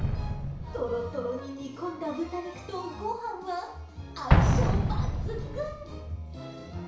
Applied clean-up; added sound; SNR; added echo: none; Explosion; -5 dB; reverberation time 0.6 s.